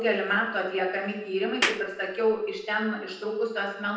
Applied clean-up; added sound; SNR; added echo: none; Clapping; 4 dB; reverberation time 0.8 s.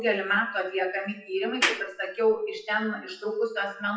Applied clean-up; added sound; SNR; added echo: classical method WPE with log-MMSE.